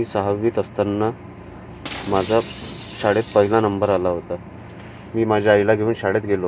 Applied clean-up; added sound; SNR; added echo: none; Shatter; 16 dB; none.